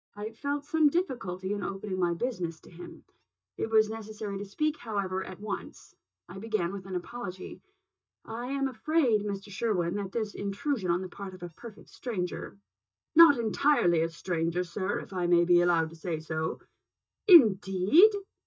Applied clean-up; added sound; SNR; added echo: neural mask model DeepFilterNet 3.